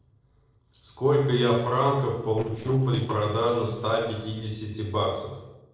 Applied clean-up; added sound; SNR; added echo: neural separator model SepFormer DNS4.